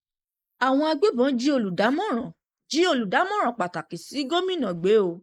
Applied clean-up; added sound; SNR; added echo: neural mask model Resemble Enhance denoiser.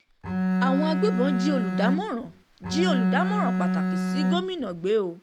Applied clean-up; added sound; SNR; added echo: none; Bowed string instrument; -3 dB; none.